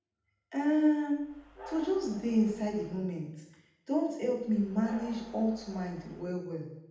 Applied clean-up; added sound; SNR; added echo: none; Train; 19 dB; reverberation time 0.8 s.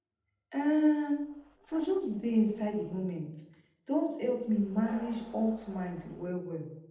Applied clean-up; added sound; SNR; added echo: neural separator model SepFormer DNS4.